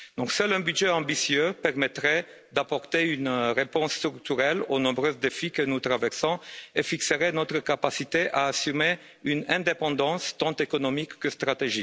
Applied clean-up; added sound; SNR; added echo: none; none; none; none.